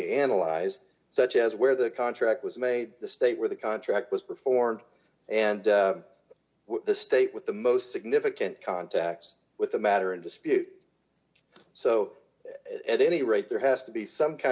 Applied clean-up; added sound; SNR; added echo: none; none; none; none.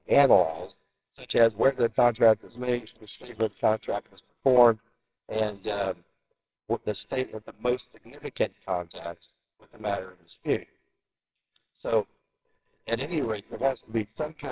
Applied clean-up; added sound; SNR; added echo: neural separator model SepFormer WHAMR!.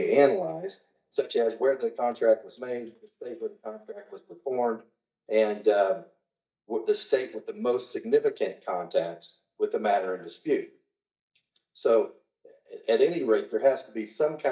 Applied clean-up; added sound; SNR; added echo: neural mask model DeepFilterNet 3.